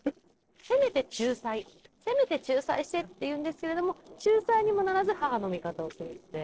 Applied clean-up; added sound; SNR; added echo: neural separator model SepFormer DNS4.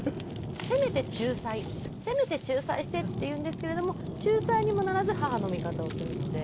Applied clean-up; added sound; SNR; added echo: none; Fire; 4 dB; none.